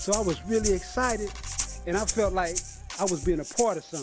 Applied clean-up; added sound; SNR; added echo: none; Rattle (instrument); 8 dB; none.